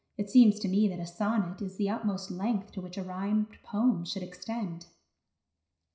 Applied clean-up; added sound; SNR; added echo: none; none; none; reverberation time 0.5 s.